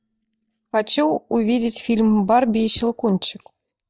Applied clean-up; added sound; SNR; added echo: neural mask model DeepFilterNet 3.